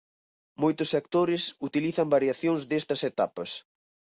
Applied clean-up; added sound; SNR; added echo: none; none; none; none.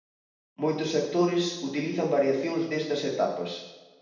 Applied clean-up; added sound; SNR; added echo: none; none; none; reverberation time 0.9 s.